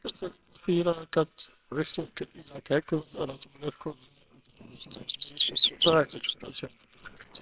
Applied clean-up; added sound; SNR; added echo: neural separator model SepFormer WHAMR!.